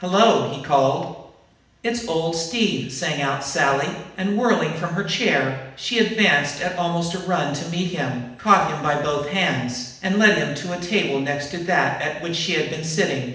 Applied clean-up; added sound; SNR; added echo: none; none; none; reverberation time 0.8 s.